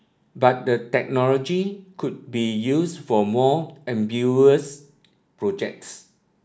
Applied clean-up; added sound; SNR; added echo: none; none; none; none.